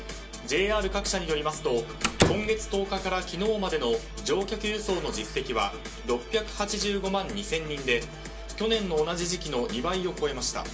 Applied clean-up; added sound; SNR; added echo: none; Slam; 0 dB; reverberation time 0.2 s.